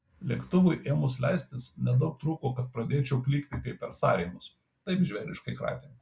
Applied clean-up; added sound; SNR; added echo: none; none; none; none.